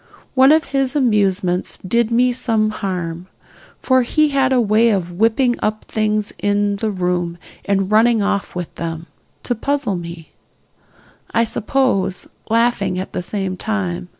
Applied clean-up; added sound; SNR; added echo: none; none; none; none.